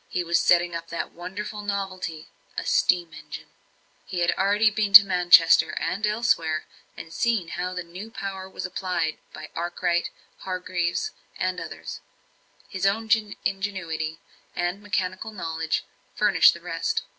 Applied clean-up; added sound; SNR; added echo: none; none; none; none.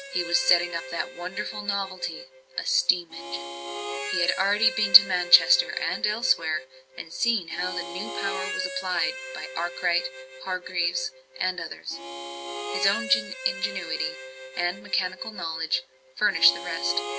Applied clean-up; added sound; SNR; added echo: none; Harmonica; 9 dB; none.